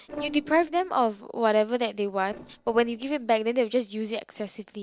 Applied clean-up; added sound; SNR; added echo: neural separator model SepFormer DNS4.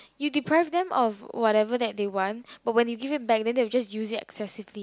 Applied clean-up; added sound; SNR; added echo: none; none; none; none.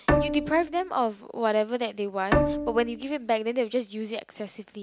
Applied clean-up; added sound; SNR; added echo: none; Bowed string instrument; 1 dB; none.